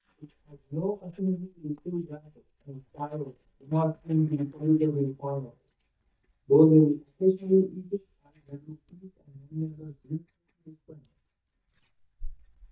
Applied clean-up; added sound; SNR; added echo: neural mask model DeepFilterNet 3.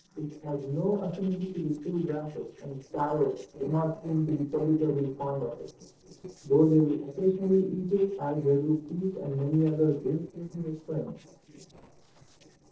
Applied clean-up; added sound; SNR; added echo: neural separator model SepFormer DNS4.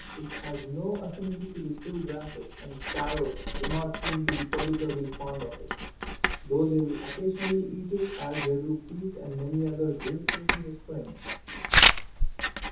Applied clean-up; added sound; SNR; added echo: none; Writing; -2 dB; reverberation time 0.5 s.